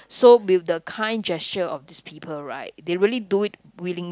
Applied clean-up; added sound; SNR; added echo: none; none; none; none.